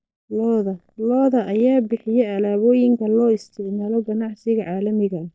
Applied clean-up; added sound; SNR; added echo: neural mask model DeepFilterNet 3.